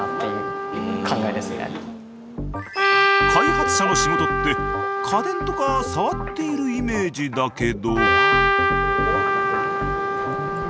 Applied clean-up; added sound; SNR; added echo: none; Trumpet; -3 dB; none.